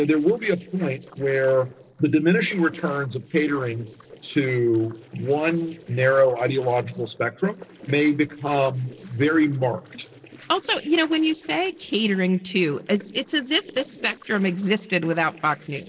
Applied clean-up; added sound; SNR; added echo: neural separator model SepFormer DNS4.